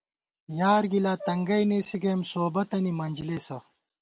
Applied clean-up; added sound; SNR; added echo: none; Brass instrument; 18 dB; none.